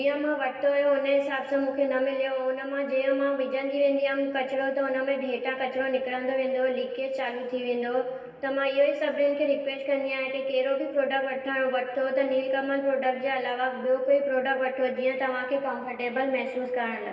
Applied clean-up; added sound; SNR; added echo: none; none; none; reverberation time 1.4 s.